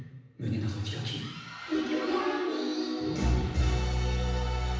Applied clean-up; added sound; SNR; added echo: none; none; none; reverberation time 1.1 s.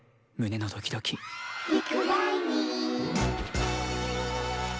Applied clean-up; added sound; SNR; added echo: none; none; none; none.